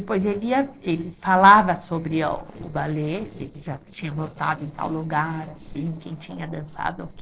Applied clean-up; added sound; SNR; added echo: neural separator model SepFormer DNS4.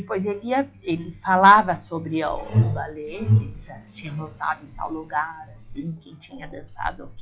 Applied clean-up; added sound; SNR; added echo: classical method WPE with log-MMSE.